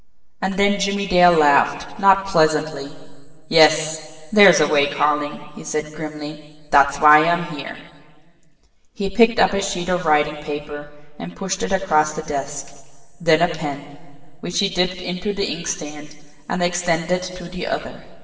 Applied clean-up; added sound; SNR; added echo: none; none; none; reverberation time 2.2 s.